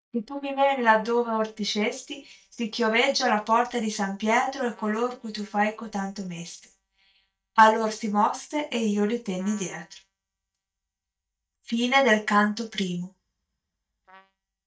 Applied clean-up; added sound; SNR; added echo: neural mask model DeepFilterNet 3.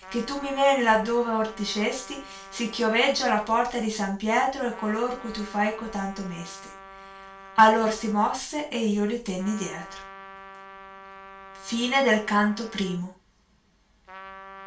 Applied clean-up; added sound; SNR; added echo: none; Trumpet; 19 dB; reverberation time 0.3 s.